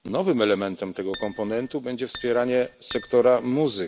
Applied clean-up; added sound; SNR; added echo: none; Acoustic guitar; 15 dB; none.